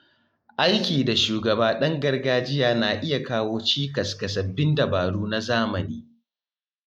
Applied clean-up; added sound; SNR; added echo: neural mask model Resemble Enhance denoiser.